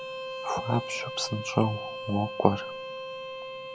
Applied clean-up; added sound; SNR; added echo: none; Bowed string instrument; 7 dB; none.